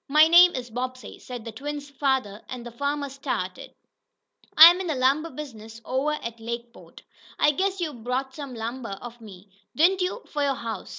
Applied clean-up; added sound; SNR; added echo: none; none; none; none.